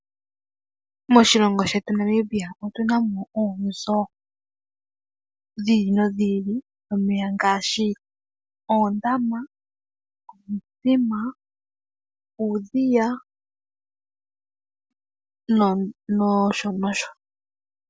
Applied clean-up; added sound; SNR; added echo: none; none; none; none.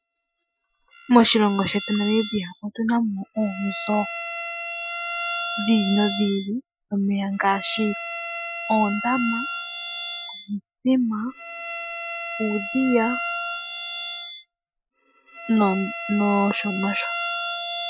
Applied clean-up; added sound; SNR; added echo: classical method Wiener filter.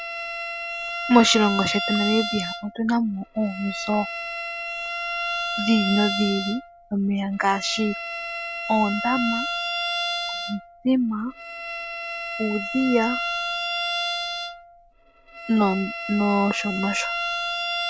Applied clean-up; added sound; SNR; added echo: none; Bowed string instrument; 4 dB; none.